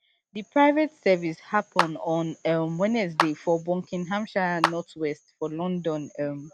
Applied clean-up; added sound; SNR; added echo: none; Clapping; 6 dB; none.